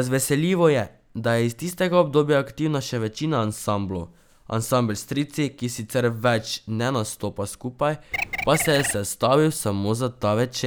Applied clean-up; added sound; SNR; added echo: none; Bird; 6 dB; none.